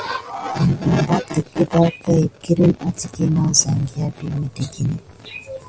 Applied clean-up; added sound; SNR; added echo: none; none; none; none.